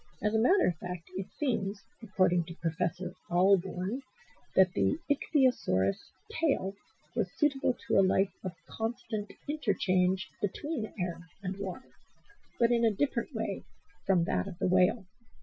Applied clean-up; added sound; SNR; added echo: classical method Wiener filter.